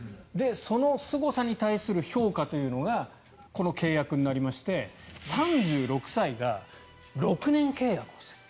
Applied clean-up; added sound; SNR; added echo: none; none; none; none.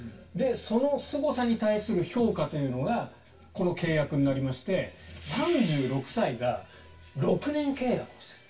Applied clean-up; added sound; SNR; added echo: none; none; none; reverberation time 0.2 s.